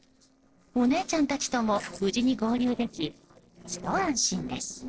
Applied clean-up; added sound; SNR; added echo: neural separator model SepFormer DNS4.